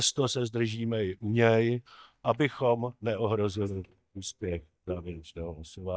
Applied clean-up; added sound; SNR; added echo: neural mask model DeepFilterNet 3.